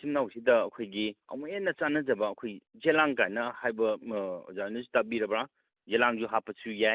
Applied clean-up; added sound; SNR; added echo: none; none; none; none.